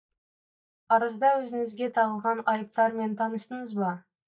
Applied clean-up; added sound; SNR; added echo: neural mask model DeepFilterNet 3.